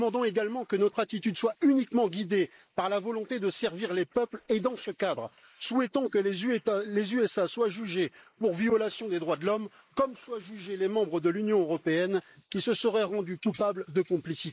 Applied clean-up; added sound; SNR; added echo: neural mask model Resemble Enhance denoiser.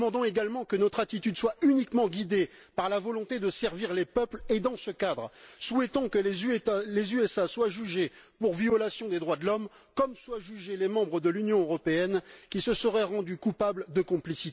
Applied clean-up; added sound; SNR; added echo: none; none; none; none.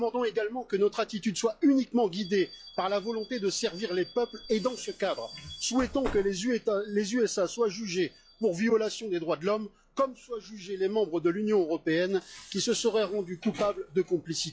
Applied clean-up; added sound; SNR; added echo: classical method log-MMSE.